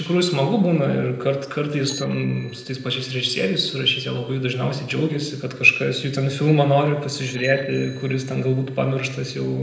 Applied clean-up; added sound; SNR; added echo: neural separator model SepFormer DNS4.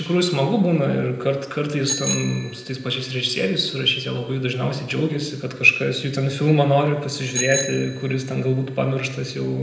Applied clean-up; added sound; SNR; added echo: none; Bicycle bell; 14 dB; reverberation time 0.8 s.